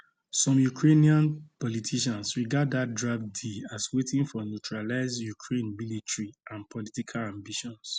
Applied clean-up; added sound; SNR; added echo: none; none; none; none.